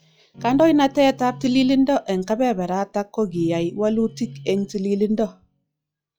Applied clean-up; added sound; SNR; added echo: classical method log-MMSE.